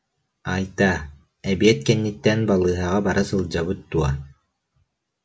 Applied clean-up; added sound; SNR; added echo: none; none; none; none.